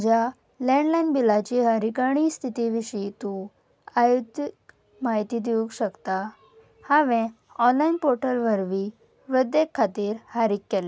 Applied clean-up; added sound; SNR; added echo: none; none; none; none.